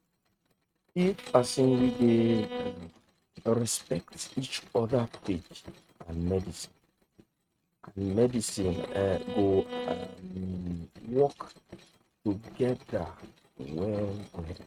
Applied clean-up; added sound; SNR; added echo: neural mask model RNNoise.